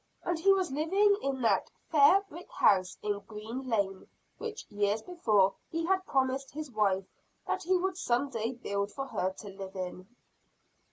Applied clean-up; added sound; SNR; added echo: none; none; none; none.